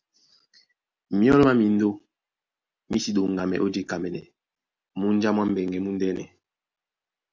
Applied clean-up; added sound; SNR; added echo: none; none; none; none.